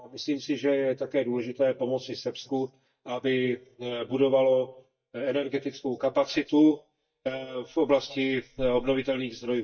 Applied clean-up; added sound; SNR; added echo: neural mask model DeepFilterNet 3.